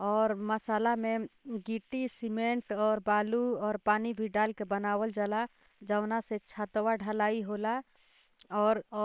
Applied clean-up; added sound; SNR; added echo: neural separator model SepFormer WHAM!.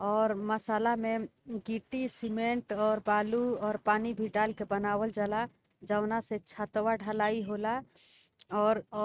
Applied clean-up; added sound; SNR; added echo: neural mask model RNNoise.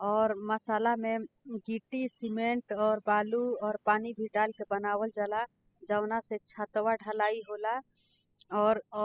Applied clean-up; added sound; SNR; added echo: classical method spectral subtraction.